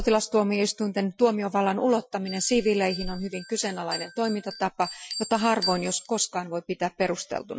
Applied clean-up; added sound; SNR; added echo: classical method Wiener filter.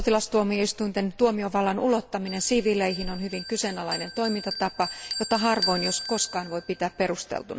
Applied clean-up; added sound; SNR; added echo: none; Bell; 11 dB; none.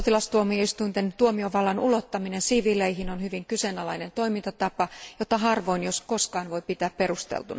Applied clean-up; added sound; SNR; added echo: none; none; none; none.